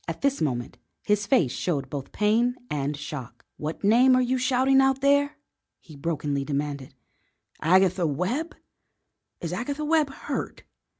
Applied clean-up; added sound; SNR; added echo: none; none; none; none.